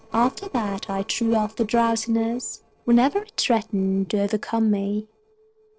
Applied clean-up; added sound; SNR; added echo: neural separator model SepFormer DNS4.